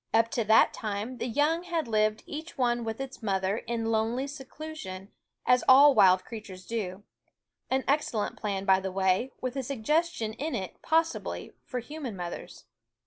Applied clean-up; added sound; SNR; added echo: none; none; none; none.